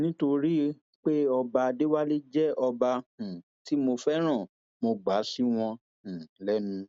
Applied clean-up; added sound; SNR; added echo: none; none; none; none.